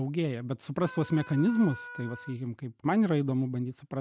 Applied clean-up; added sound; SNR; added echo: none; Wind instrument, woodwind instrument; 16 dB; none.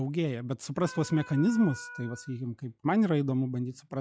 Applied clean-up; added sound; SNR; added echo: classical method log-MMSE.